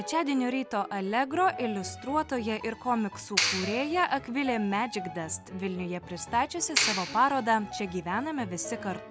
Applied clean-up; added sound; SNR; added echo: none; Clapping; 4 dB; none.